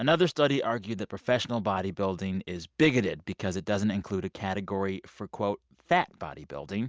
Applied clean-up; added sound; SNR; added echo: none; none; none; none.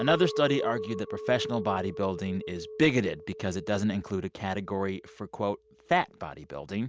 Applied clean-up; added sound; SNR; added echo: none; Chink, clink; 10 dB; none.